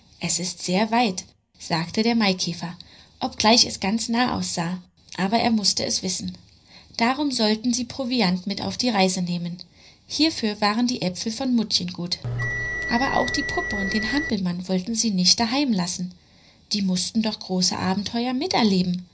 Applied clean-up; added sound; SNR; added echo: none; Bell; 4 dB; reverberation time 0.4 s.